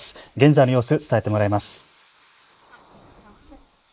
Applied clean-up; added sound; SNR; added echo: neural mask model Resemble Enhance denoiser.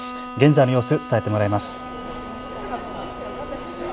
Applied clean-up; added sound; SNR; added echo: none; Bowed string instrument; 12 dB; none.